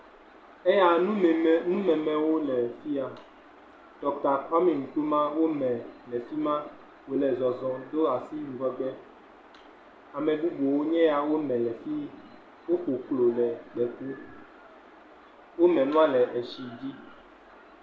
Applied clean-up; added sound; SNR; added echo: none; none; none; none.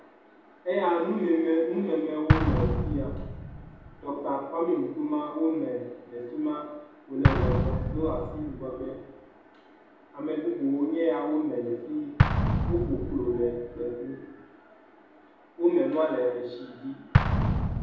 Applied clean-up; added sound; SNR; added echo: none; Explosion; 1 dB; reverberation time 0.8 s.